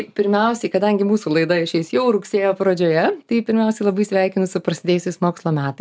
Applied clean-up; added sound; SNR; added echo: none; none; none; none.